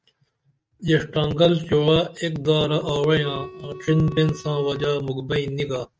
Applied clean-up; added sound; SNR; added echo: neural mask model RNNoise.